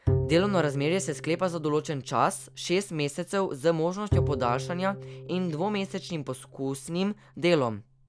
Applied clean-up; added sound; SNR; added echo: none; Bowed string instrument; 7 dB; none.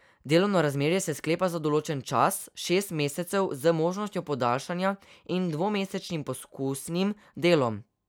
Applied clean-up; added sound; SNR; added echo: none; none; none; none.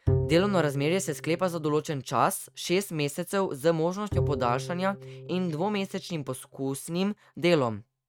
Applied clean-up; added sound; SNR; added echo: neural mask model RNNoise.